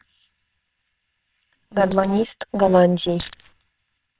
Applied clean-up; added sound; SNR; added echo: neural separator model SepFormer WHAMR!.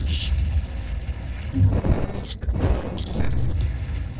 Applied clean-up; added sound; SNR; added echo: neural separator model SepFormer DNS4.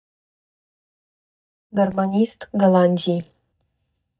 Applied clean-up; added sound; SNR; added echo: neural mask model DeepFilterNet 3.